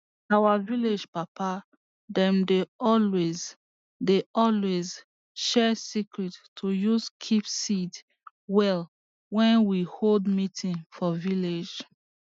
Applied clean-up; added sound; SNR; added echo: none; none; none; none.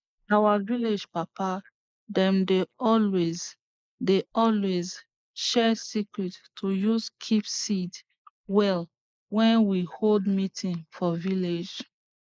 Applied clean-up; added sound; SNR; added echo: neural mask model Resemble Enhance denoiser.